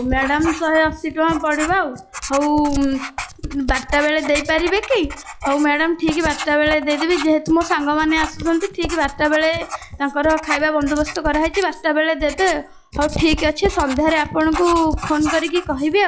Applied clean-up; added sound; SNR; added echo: classical method log-MMSE.